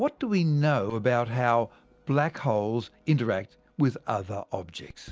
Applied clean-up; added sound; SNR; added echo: none; none; none; none.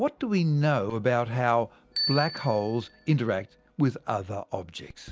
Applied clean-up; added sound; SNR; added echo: none; Bicycle bell; 13 dB; none.